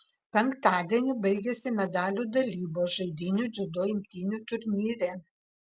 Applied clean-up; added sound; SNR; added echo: none; none; none; none.